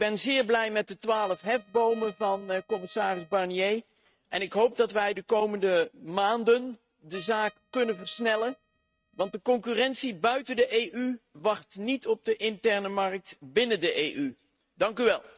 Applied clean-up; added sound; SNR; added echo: neural mask model RNNoise.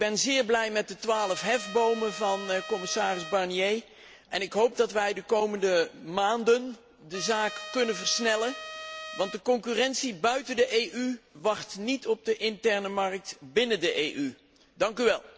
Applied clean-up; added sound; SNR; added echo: none; Trumpet; 12 dB; none.